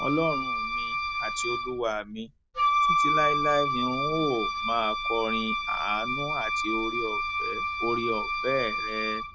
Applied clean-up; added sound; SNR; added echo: none; Wind instrument, woodwind instrument; -3 dB; none.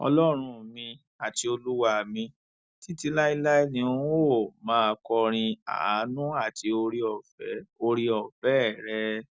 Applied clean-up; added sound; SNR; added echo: none; none; none; none.